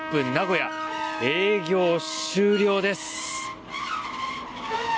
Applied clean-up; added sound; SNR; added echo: none; Trumpet; 11 dB; none.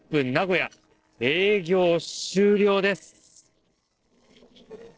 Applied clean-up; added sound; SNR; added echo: neural separator model SepFormer DNS4.